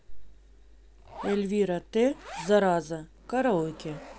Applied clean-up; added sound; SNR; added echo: none; Zipper (clothing); 18 dB; none.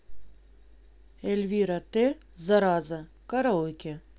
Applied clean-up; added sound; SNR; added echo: none; none; none; none.